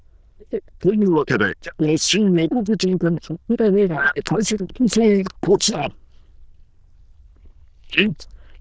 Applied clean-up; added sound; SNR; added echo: neural diffusion model UNIVERSE++.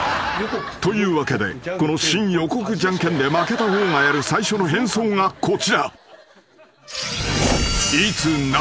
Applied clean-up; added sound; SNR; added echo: none; none; none; none.